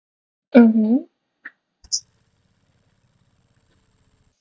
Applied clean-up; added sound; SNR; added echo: neural mask model DeepFilterNet 3.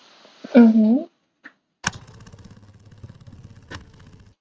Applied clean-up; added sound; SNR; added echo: neural mask model RNNoise.